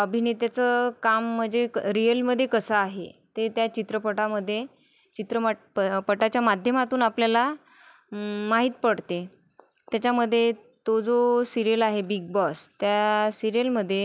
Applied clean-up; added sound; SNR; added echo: none; none; none; none.